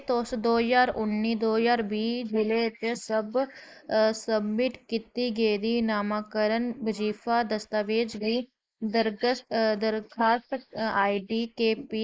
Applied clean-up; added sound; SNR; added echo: neural mask model Resemble Enhance denoiser.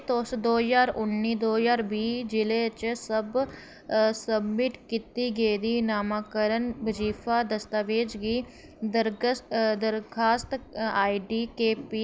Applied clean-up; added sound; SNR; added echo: none; none; none; none.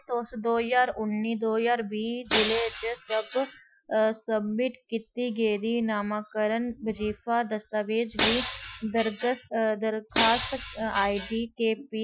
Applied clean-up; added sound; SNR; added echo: classical method Wiener filter.